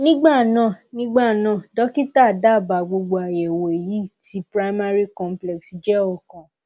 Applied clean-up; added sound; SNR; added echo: none; none; none; none.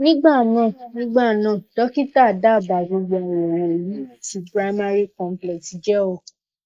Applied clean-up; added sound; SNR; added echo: neural mask model Resemble Enhance denoiser.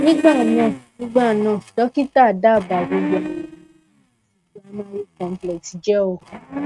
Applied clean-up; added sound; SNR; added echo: neural mask model RNNoise.